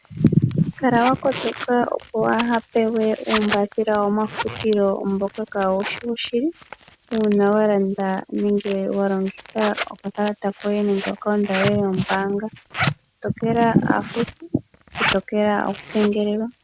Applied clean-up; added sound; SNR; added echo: none; Zipper (clothing); 10 dB; none.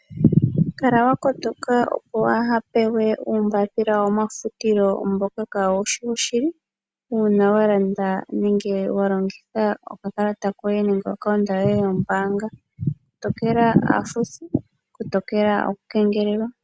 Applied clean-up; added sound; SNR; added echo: none; none; none; none.